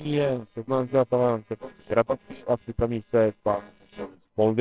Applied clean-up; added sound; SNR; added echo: neural separator model SepFormer WHAMR!.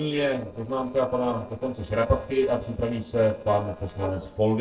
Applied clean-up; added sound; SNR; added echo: neural separator model SepFormer DNS4.